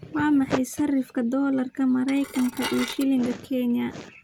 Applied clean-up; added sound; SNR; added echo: none; Dishes, pots, and pans / Glass; 11 dB; none.